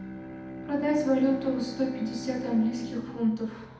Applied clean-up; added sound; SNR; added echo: none; Bowed string instrument; 10 dB; reverberation time 0.9 s.